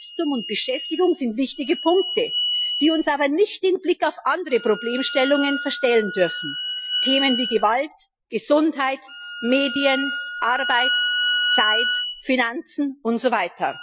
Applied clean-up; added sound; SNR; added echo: classical method Wiener filter.